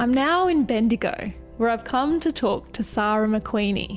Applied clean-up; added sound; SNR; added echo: none; none; none; none.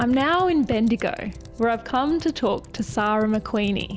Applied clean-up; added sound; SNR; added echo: none; Computer keyboard; 19 dB; none.